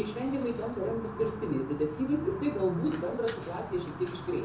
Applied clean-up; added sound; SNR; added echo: none; Fire; 11 dB; reverberation time 0.6 s.